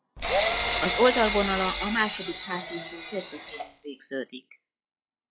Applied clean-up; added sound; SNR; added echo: classical method log-MMSE.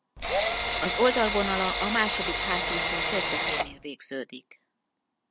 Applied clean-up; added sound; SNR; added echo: none; Drill; -2 dB; none.